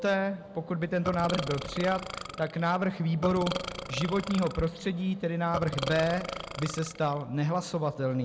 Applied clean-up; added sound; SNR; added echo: none; Burping, eructation; 8 dB; none.